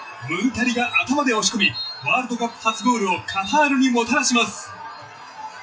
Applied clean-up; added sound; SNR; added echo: classical method WPE with log-MMSE.